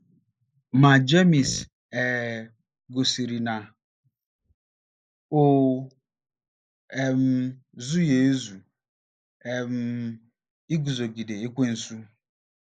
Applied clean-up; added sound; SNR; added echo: neural mask model Resemble Enhance denoiser.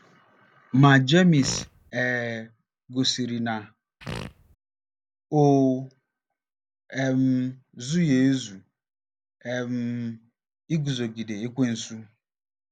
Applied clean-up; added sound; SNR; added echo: none; Fart; 11 dB; none.